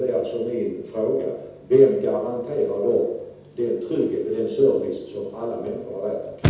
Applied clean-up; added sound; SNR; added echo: none; Chirp, tweet / Slam / Car; 12 dB; reverberation time 0.8 s.